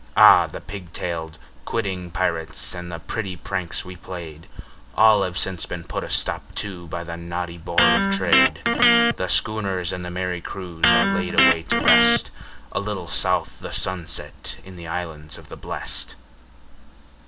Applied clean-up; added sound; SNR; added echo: none; Electric guitar; -4 dB; none.